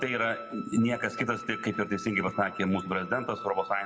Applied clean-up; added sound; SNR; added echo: none; Wind instrument, woodwind instrument; 13 dB; reverberation time 0.9 s.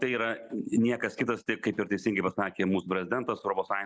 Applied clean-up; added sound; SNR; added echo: none; none; none; none.